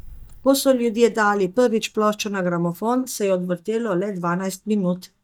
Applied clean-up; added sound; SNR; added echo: neural mask model DeepFilterNet 3.